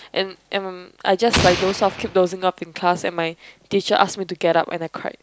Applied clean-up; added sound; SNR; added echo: none; Explosion; 3 dB; none.